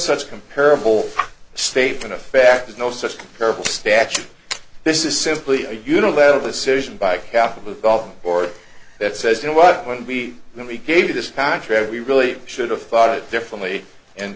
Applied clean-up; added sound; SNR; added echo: none; Gull, seagull / Fowl; 19 dB; none.